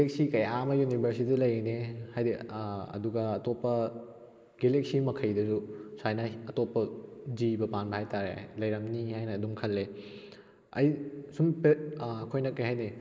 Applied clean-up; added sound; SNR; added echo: neural mask model Resemble Enhance denoiser.